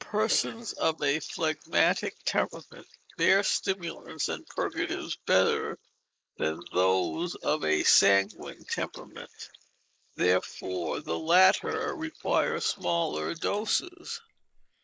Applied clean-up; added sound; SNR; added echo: neural mask model Resemble Enhance denoiser.